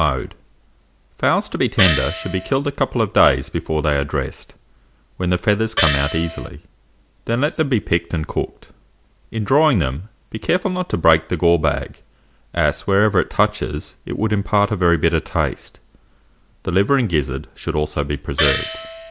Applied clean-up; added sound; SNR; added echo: none; Gong; 3 dB; none.